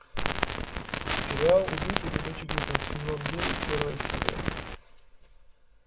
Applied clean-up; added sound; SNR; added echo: none; Crackle; -1 dB; reverberation time 0.4 s.